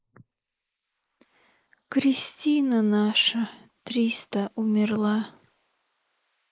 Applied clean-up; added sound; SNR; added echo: neural mask model Resemble Enhance denoiser.